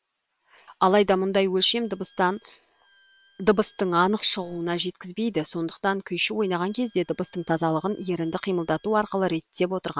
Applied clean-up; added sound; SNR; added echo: neural separator model SepFormer WHAM!.